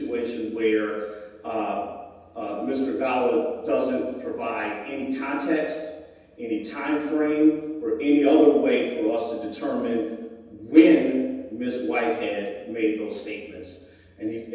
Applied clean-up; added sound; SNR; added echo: none; none; none; reverberation time 1.1 s.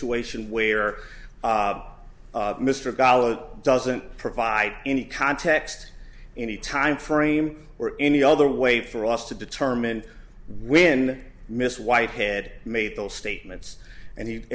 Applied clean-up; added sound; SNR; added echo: none; none; none; none.